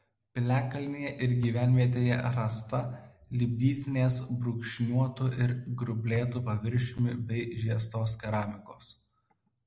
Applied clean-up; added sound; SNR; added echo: none; Tabla; 15 dB; none.